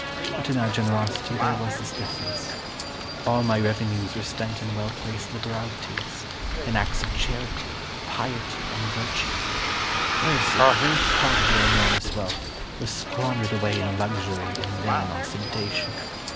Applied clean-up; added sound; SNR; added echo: none; Bus + Telephone; -2 dB; none.